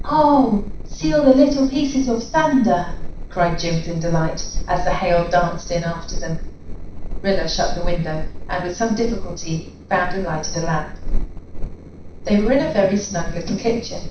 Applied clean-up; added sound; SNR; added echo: neural separator model SepFormer DNS4.